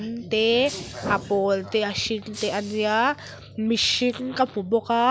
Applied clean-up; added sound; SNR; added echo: none; Shatter; 19 dB; none.